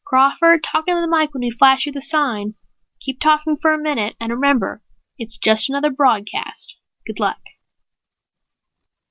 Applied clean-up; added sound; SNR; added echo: none; none; none; none.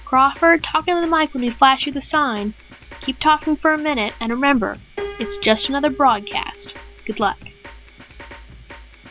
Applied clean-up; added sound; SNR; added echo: none; Piano + Drum kit; 17 dB; none.